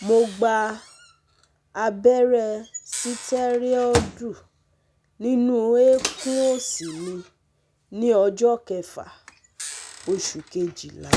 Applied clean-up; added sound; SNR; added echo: none; Microwave oven; 11 dB; none.